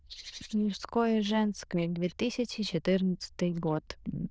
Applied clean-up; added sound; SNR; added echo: neural diffusion model UNIVERSE++.